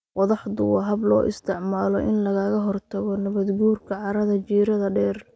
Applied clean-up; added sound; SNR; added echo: none; none; none; none.